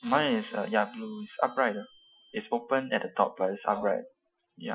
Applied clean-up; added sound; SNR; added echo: classical method Wiener filter.